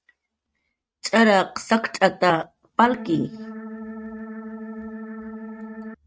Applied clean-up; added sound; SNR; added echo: neural mask model RNNoise.